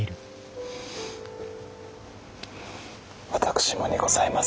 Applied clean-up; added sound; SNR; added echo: none; none; none; none.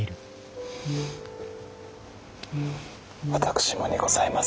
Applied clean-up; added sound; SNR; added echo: none; Brass instrument; 4 dB; none.